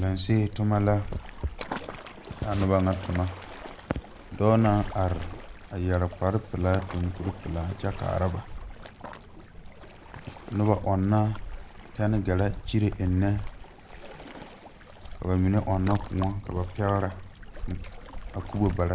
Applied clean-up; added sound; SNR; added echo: none; Waves, surf; 12 dB; none.